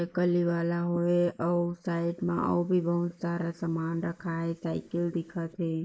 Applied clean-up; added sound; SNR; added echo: neural mask model Resemble Enhance denoiser.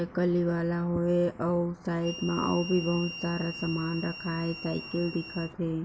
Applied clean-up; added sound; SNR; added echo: none; Harmonica; 12 dB; none.